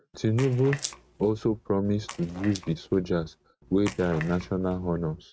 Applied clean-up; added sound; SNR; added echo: neural mask model RNNoise.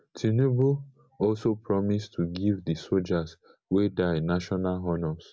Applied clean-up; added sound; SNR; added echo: none; none; none; none.